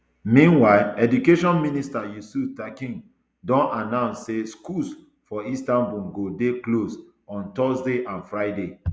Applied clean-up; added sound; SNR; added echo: none; none; none; none.